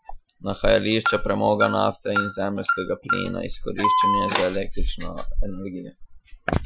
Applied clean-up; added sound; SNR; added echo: classical method Wiener filter.